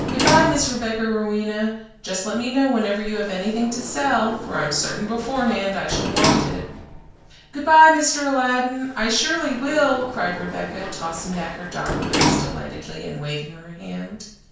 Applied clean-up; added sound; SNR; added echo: none; Sliding door; 6 dB; reverberation time 0.5 s.